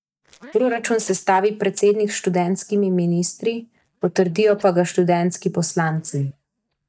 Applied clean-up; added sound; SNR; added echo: neural mask model DeepFilterNet 3.